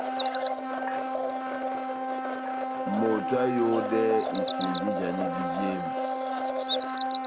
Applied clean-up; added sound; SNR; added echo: none; Domestic sounds, home sounds + Bird vocalization, bird call, bird song; -2 dB; none.